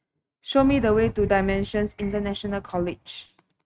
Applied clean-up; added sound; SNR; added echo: neural mask model RNNoise.